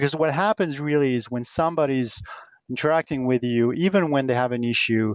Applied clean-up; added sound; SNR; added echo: none; none; none; none.